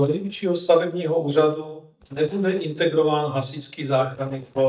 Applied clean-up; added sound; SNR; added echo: neural mask model DeepFilterNet 3.